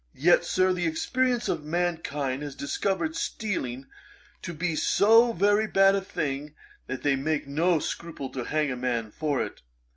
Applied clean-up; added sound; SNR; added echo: none; none; none; none.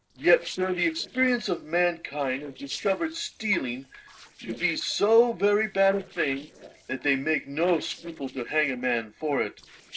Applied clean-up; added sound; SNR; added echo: neural separator model SepFormer DNS4.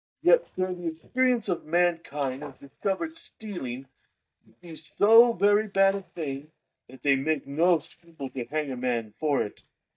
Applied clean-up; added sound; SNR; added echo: neural mask model DeepFilterNet 3.